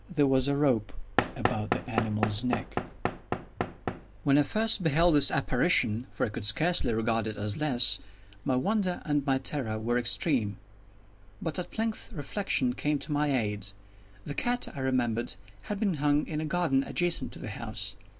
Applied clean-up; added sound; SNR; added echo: none; Knock / Wood; 4 dB; none.